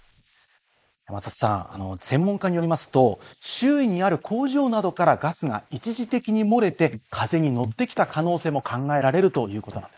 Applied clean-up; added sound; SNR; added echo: neural mask model Resemble Enhance denoiser.